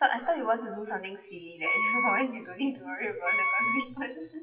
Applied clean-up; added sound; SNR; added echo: classical method WPE with log-MMSE.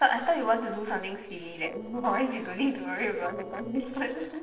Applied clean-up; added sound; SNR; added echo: neural separator model SepFormer DNS4.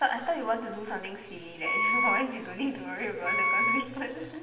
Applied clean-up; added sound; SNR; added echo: none; Wind instrument, woodwind instrument; -4 dB; reverberation time 2.1 s.